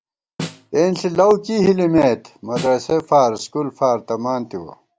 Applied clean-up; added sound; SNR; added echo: none; Snare drum; 15 dB; none.